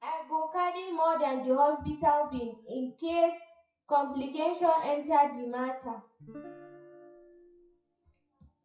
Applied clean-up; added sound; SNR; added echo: classical method WPE with log-MMSE.